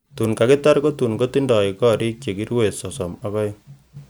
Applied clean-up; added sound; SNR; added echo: none; none; none; none.